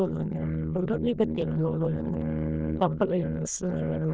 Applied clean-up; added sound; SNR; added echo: neural diffusion model UNIVERSE++.